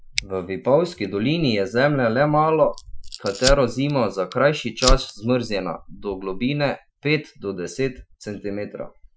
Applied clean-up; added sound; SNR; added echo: classical method Wiener filter.